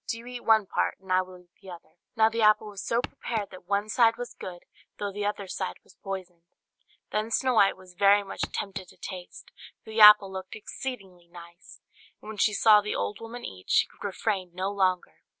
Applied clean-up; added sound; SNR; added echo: none; Walk, footsteps; 11 dB; none.